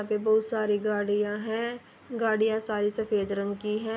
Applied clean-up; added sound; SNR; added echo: none; none; none; none.